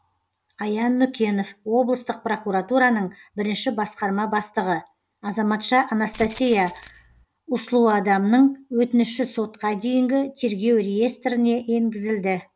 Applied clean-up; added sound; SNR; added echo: none; Rattle (instrument); 13 dB; none.